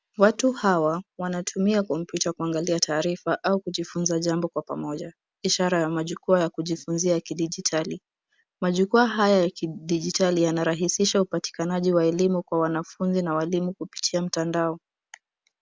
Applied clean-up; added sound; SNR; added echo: none; none; none; none.